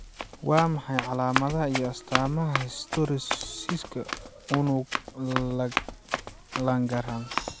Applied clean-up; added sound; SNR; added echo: none; Run; 5 dB; none.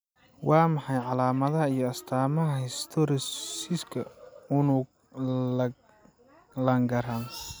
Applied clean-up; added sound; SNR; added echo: none; none; none; none.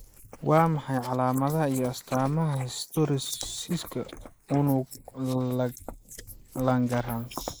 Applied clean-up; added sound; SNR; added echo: neural mask model Resemble Enhance denoiser.